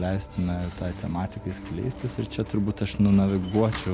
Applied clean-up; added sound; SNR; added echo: none; Slam; 20 dB; none.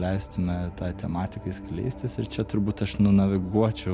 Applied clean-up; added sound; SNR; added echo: none; none; none; none.